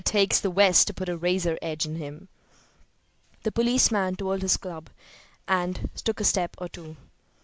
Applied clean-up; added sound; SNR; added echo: none; none; none; none.